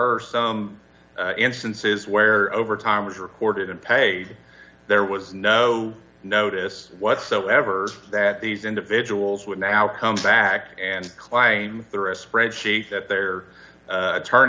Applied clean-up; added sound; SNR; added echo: none; none; none; none.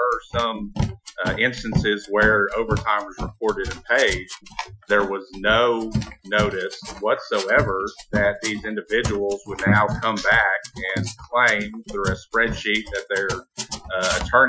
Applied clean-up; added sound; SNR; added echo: classical method Wiener filter.